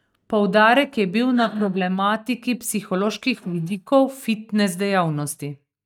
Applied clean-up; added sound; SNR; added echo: neural mask model DeepFilterNet 3.